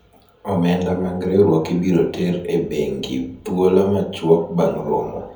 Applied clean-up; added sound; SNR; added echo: none; none; none; reverberation time 0.7 s.